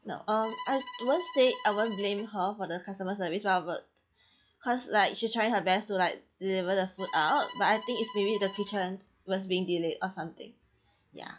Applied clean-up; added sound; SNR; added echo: classical method log-MMSE.